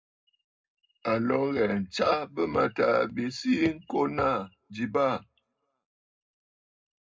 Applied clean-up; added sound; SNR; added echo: none; none; none; reverberation time 0.2 s.